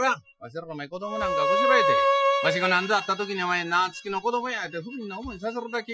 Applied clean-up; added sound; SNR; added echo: classical method Wiener filter.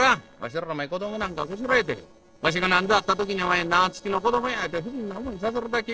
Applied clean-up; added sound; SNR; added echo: neural separator model SepFormer DNS4.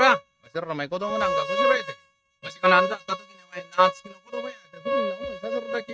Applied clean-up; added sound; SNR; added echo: neural mask model RNNoise.